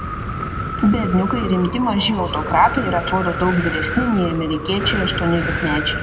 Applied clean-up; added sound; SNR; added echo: none; Wind; 4 dB; reverberation time 1.5 s.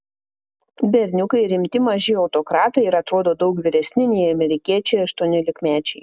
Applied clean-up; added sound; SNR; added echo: none; none; none; none.